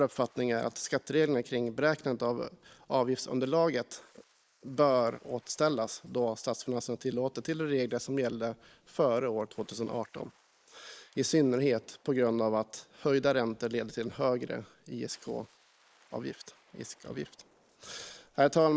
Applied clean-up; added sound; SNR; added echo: neural mask model Resemble Enhance denoiser.